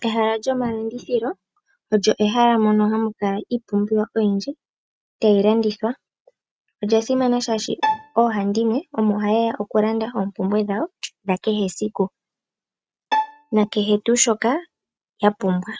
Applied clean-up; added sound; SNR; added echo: neural mask model RNNoise.